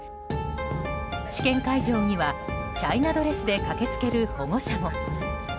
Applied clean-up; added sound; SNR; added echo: none; Wind instrument, woodwind instrument; 15 dB; none.